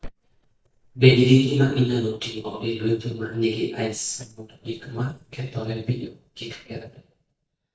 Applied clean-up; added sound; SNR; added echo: neural mask model DeepFilterNet 3.